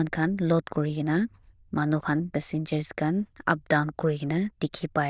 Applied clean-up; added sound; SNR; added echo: neural diffusion model UNIVERSE++.